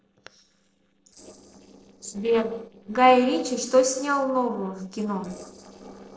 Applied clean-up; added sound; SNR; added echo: neural separator model SepFormer DNS4.